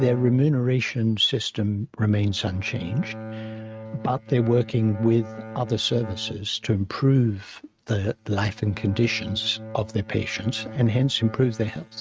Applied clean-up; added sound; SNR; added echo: neural mask model RNNoise.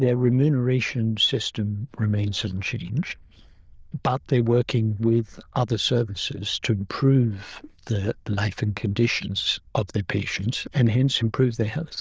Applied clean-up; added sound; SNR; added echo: neural diffusion model UNIVERSE++.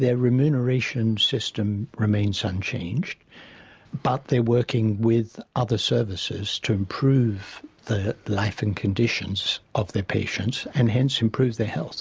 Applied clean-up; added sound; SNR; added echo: none; none; none; none.